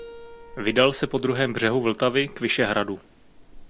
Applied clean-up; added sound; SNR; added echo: none; Wind + Keyboard (musical); 19 dB; none.